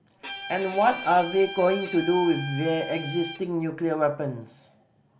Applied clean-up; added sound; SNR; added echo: none; Bowed string instrument; 12 dB; none.